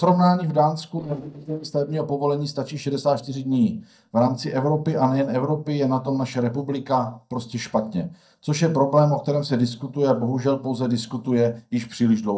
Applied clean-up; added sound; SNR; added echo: neural mask model DeepFilterNet 3.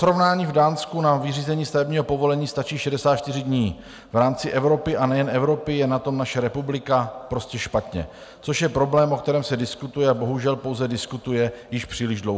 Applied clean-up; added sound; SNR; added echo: none; none; none; none.